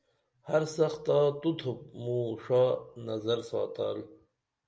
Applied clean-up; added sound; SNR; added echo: none; none; none; none.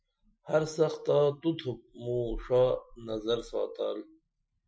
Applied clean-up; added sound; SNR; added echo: classical method Wiener filter.